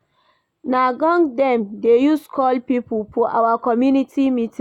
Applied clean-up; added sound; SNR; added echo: none; none; none; none.